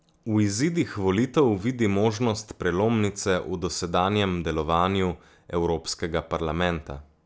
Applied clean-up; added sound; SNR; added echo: none; none; none; none.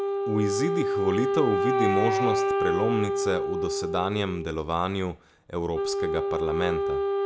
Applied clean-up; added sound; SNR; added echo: none; Wind instrument, woodwind instrument; -2 dB; none.